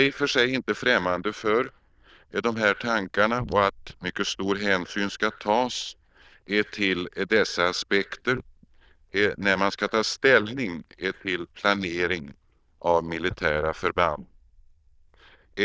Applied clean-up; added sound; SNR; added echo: neural diffusion model UNIVERSE++.